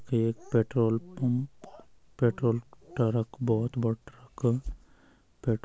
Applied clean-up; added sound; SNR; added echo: none; none; none; none.